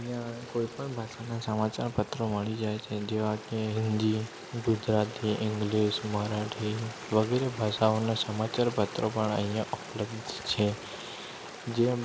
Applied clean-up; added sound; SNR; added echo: none; Stream; 13 dB; none.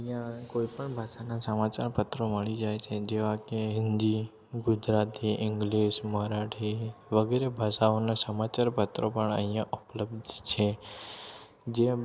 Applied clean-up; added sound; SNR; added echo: none; none; none; none.